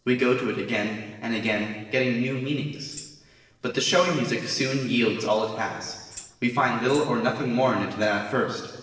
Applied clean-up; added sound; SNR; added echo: neural separator model SepFormer DNS4.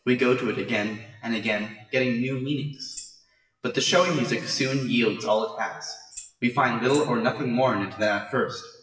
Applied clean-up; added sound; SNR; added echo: classical method WPE with log-MMSE.